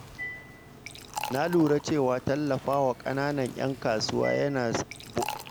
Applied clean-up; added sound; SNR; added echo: none; Liquid; 12 dB; none.